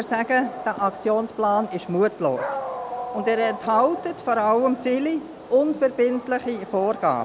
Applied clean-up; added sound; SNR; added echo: none; Dog; 11 dB; none.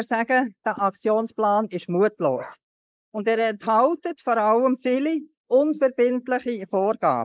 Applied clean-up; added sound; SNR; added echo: neural mask model Resemble Enhance denoiser.